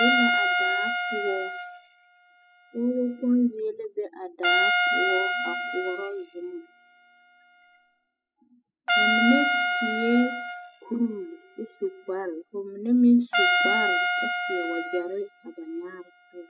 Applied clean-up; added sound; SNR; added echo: classical method spectral subtraction.